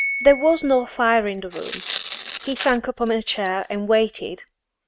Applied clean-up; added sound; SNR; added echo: neural mask model RNNoise.